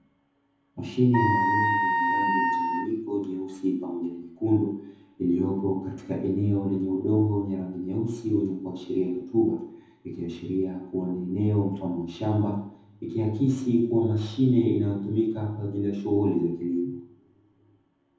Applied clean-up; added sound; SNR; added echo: none; Wind instrument, woodwind instrument; -2 dB; reverberation time 0.7 s.